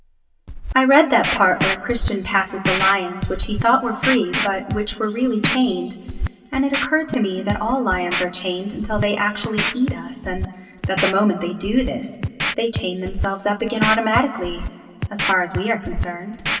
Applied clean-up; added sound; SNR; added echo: none; Scratching (performance technique); 6 dB; reverberation time 2.0 s.